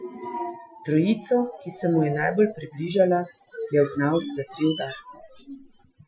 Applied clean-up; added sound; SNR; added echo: classical method Wiener filter.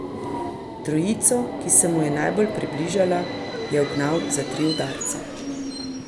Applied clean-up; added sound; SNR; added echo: none; Subway, metro, underground; 6 dB; none.